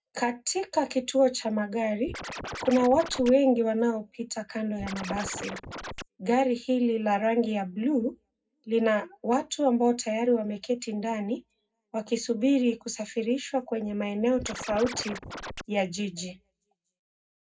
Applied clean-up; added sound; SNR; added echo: none; Scratching (performance technique); 10 dB; reverberation time 0.3 s.